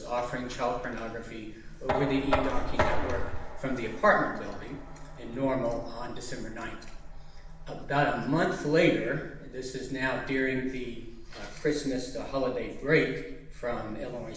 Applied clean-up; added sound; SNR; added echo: none; Knock; 10 dB; reverberation time 0.8 s.